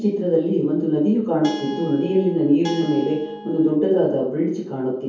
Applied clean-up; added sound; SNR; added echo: none; Guitar; 14 dB; reverberation time 0.7 s.